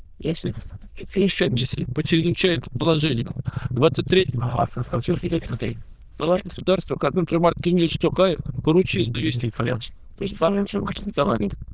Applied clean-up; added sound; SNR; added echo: neural diffusion model UNIVERSE++.